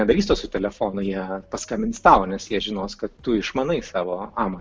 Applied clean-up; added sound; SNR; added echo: none; none; none; none.